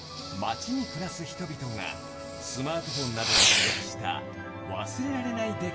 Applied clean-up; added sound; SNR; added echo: none; Fireworks; -2 dB; reverberation time 0.6 s.